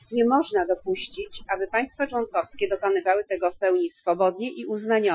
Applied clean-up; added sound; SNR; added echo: classical method Wiener filter.